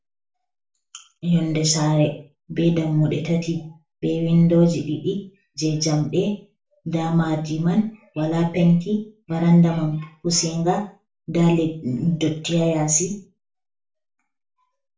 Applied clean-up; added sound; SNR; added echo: none; none; none; reverberation time 0.4 s.